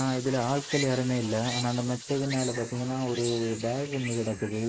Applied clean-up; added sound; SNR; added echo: neural mask model Resemble Enhance denoiser.